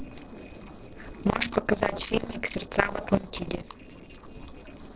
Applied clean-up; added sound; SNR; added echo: neural separator model SepFormer DNS4.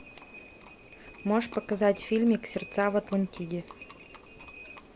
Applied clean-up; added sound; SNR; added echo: none; Livestock, farm animals, working animals; 18 dB; none.